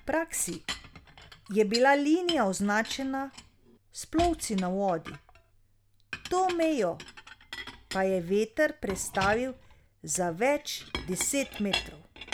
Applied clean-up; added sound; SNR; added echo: none; Chink, clink; 12 dB; none.